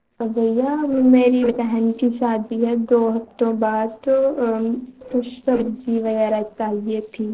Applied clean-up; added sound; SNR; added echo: neural separator model SepFormer DNS4.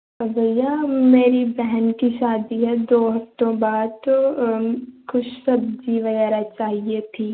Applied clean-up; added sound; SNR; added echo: none; none; none; none.